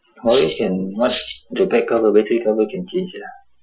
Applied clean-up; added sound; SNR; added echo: classical method Wiener filter.